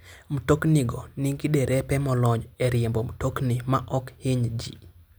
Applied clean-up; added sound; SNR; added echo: none; none; none; none.